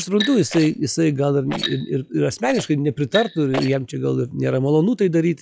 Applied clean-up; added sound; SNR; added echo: classical method log-MMSE.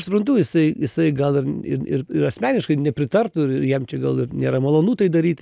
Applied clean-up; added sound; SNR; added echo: none; none; none; none.